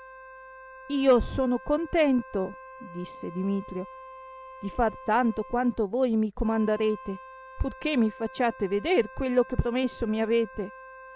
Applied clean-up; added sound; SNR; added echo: none; Wind instrument, woodwind instrument; 18 dB; none.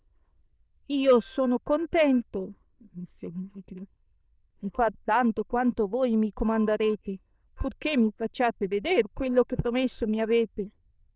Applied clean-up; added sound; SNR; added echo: neural diffusion model UNIVERSE++.